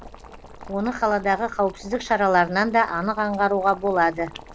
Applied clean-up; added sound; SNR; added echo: none; Boiling; 19 dB; none.